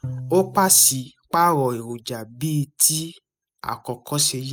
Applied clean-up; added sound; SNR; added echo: classical method spectral subtraction.